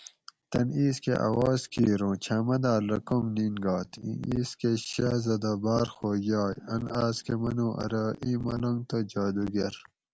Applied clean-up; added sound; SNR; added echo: none; none; none; none.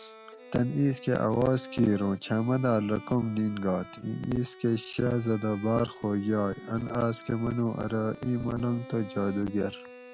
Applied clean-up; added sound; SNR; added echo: none; Bowed string instrument; 19 dB; none.